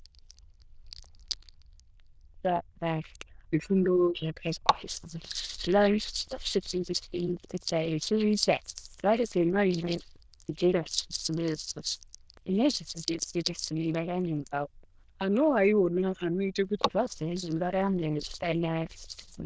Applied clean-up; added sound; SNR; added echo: neural diffusion model UNIVERSE++.